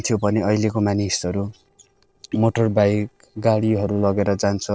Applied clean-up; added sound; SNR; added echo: neural separator model SepFormer DNS4.